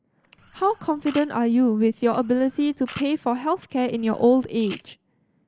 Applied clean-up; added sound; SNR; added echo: neural mask model Resemble Enhance denoiser.